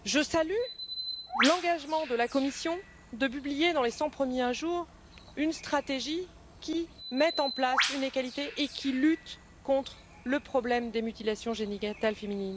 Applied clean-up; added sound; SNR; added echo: none; Bird; 9 dB; none.